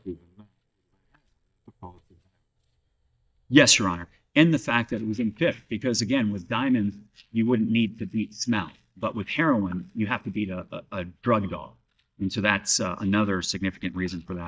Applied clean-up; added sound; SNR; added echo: neural mask model DeepFilterNet 3.